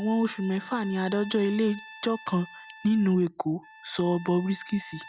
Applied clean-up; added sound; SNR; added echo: none; Trumpet; 19 dB; none.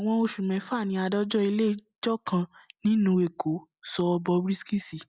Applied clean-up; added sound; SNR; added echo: none; none; none; none.